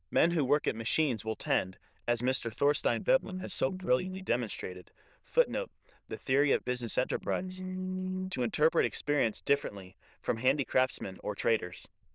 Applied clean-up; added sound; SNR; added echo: neural diffusion model UNIVERSE++.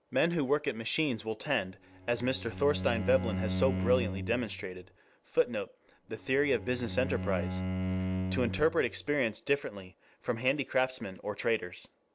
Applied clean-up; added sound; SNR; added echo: none; Bowed string instrument; 4 dB; none.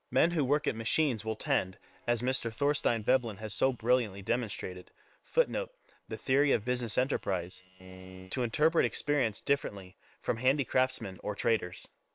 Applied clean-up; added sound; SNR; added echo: neural separator model SepFormer WHAM!.